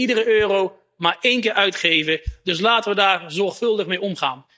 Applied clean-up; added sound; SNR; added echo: neural mask model DeepFilterNet 3.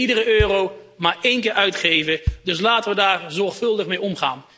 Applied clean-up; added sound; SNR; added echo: none; Bass drum; 12 dB; none.